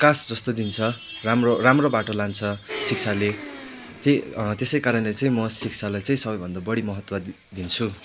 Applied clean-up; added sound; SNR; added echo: none; Domestic sounds, home sounds; 17 dB; none.